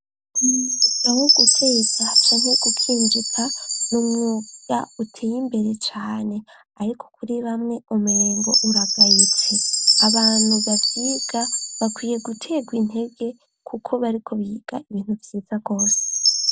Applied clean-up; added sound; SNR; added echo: none; Chime; -3 dB; none.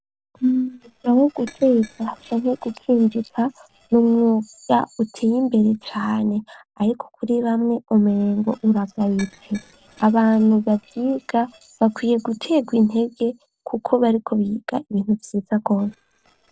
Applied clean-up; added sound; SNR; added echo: neural separator model SepFormer DNS4.